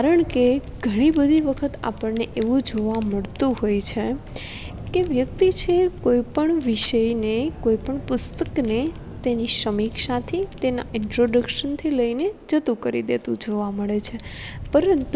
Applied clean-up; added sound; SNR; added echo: none; Fire; 15 dB; none.